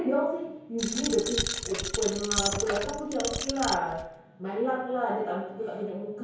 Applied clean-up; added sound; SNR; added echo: none; Coin (dropping); 3 dB; reverberation time 1.0 s.